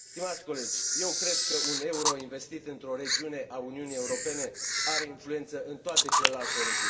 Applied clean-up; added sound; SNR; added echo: none; Camera; -5 dB; reverberation time 1.4 s.